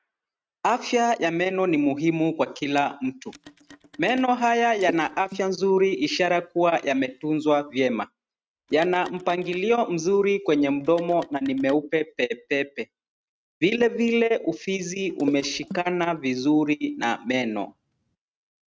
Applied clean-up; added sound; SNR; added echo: neural mask model RNNoise.